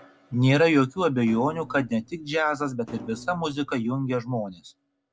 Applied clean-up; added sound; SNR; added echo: none; Thump, thud; 19 dB; none.